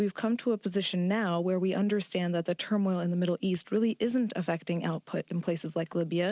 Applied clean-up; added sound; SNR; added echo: none; none; none; none.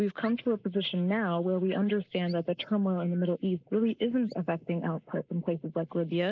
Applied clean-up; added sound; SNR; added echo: neural mask model Resemble Enhance denoiser.